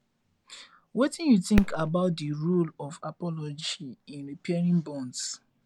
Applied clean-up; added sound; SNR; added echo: none; Fireworks; 9 dB; none.